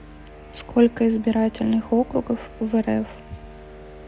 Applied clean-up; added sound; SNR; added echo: none; none; none; none.